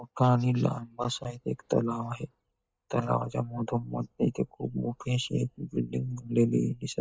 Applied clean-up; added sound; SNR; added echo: neural mask model DeepFilterNet 3.